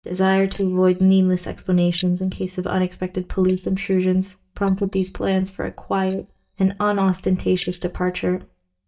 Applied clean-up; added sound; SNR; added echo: neural mask model DeepFilterNet 3.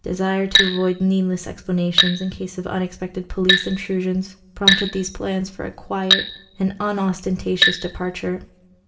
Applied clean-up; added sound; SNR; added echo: none; Glass; 0 dB; reverberation time 0.4 s.